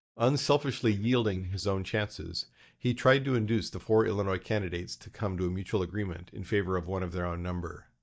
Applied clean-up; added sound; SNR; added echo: neural mask model DeepFilterNet 3.